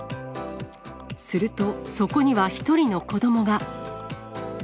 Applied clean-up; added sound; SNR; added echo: none; none; none; none.